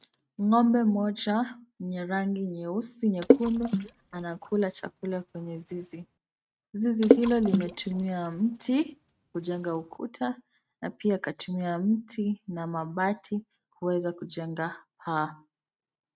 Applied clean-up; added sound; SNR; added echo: neural mask model RNNoise.